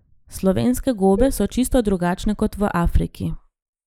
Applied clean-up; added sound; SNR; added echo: neural mask model Resemble Enhance denoiser.